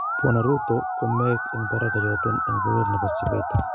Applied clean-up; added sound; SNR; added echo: none; Musical instrument; 2 dB; none.